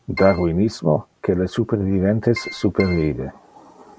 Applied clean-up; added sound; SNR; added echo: none; Keyboard (musical); 12 dB; none.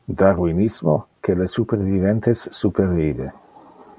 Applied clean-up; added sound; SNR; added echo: none; none; none; none.